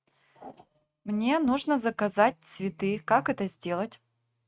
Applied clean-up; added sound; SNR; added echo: neural mask model RNNoise.